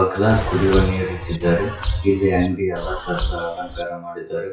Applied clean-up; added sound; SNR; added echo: classical method WPE with log-MMSE.